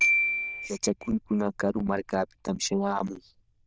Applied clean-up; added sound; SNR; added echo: neural diffusion model UNIVERSE++.